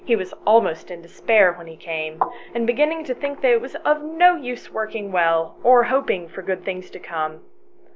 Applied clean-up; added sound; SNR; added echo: none; none; none; none.